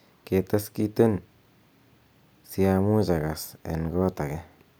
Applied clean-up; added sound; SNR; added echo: none; none; none; none.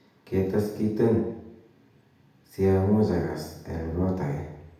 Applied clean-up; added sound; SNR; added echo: none; none; none; reverberation time 0.8 s.